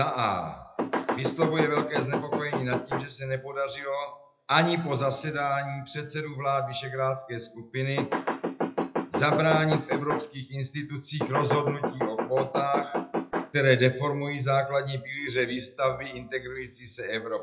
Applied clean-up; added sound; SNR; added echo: classical method WPE with log-MMSE.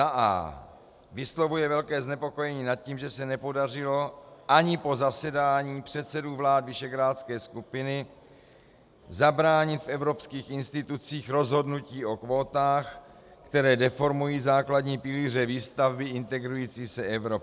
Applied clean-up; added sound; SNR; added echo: none; none; none; none.